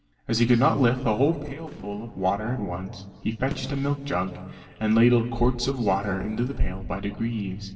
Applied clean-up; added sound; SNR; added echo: neural separator model SepFormer DNS4.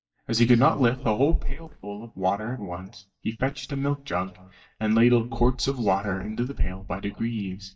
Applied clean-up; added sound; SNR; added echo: neural mask model DeepFilterNet 3.